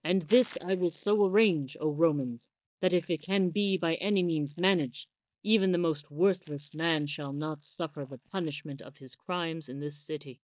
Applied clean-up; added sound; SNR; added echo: neural mask model DeepFilterNet 3.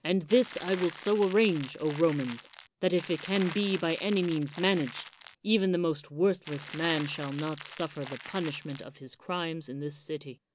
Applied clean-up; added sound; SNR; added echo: none; Crackle; 15 dB; none.